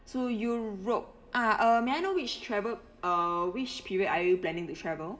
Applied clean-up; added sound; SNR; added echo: none; none; none; reverberation time 2.0 s.